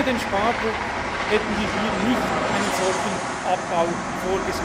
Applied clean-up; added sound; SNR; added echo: none; Train; -1 dB; none.